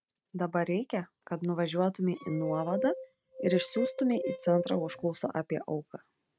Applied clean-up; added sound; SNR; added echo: neural mask model RNNoise.